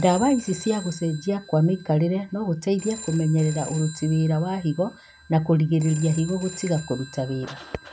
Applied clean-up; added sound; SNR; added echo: none; Telephone; 17 dB; none.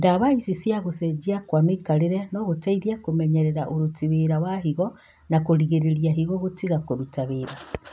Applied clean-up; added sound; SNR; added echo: none; none; none; none.